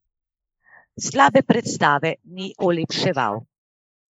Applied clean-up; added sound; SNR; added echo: neural mask model Resemble Enhance denoiser.